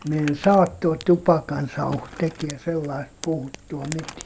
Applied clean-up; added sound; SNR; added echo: none; Crumpling, crinkling + Fire; 18 dB; none.